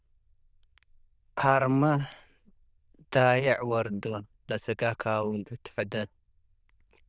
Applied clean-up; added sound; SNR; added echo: neural diffusion model UNIVERSE++.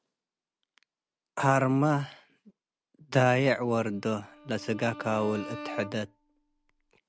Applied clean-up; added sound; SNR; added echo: none; Bowed string instrument; 15 dB; none.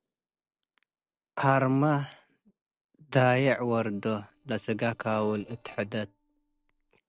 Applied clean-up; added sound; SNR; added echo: neural separator model SepFormer DNS4.